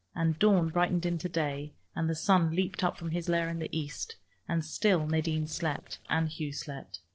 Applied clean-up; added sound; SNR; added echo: neural separator model SepFormer DNS4.